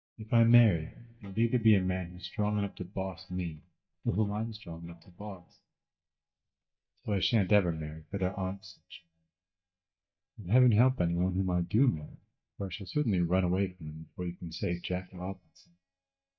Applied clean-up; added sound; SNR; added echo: neural mask model DeepFilterNet 3.